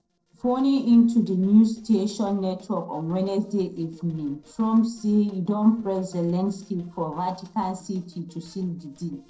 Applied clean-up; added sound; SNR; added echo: neural separator model SepFormer DNS4.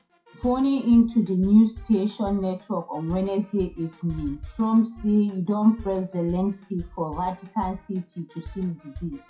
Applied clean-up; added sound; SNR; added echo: classical method WPE with log-MMSE.